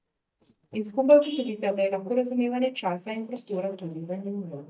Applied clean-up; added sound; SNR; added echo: neural mask model DeepFilterNet 3.